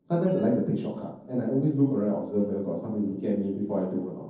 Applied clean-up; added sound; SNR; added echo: neural separator model SepFormer DNS4.